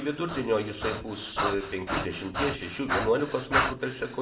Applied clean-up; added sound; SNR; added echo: none; Breathing; 2 dB; reverberation time 0.7 s.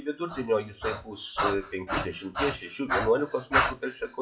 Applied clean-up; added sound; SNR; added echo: classical method WPE with log-MMSE.